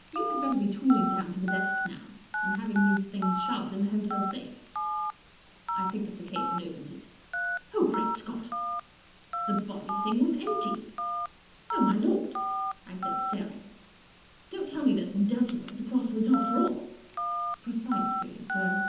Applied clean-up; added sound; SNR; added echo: none; Telephone; 3 dB; reverberation time 0.9 s.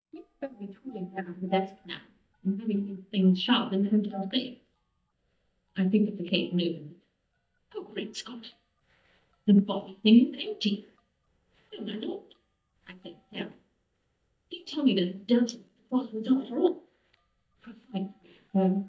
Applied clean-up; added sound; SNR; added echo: neural mask model DeepFilterNet 3.